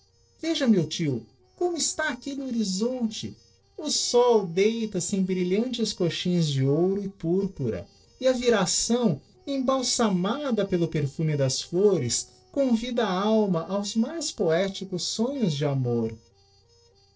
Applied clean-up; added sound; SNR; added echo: neural separator model SepFormer DNS4.